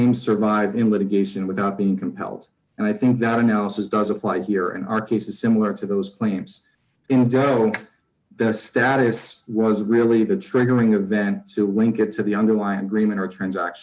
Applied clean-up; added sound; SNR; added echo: none; none; none; none.